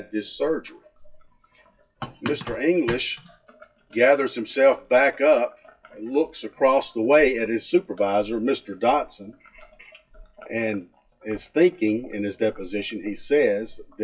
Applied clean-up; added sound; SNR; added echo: classical method WPE with log-MMSE.